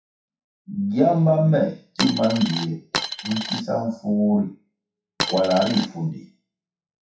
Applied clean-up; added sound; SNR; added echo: classical method WPE with log-MMSE.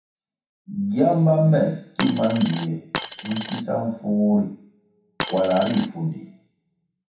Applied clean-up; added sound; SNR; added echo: none; Coin (dropping); 6 dB; reverberation time 0.7 s.